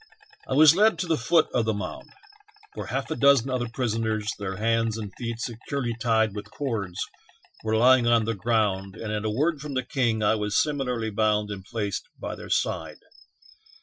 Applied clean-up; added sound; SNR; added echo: classical method Wiener filter.